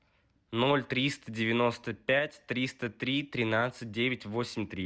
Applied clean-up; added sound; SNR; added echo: none; none; none; none.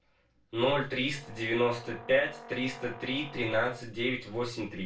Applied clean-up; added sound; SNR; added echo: none; Brass instrument; 17 dB; reverberation time 0.2 s.